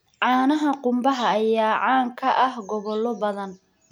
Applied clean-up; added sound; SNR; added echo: none; none; none; none.